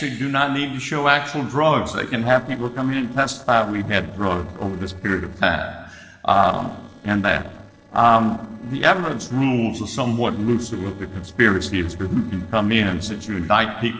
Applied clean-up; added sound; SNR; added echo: neural separator model SepFormer DNS4.